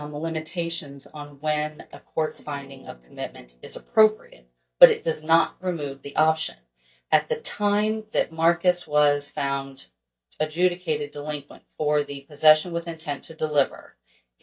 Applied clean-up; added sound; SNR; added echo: neural mask model DeepFilterNet 3.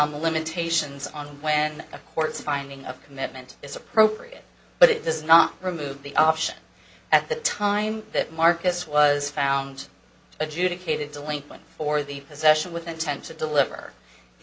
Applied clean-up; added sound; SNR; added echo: none; none; none; none.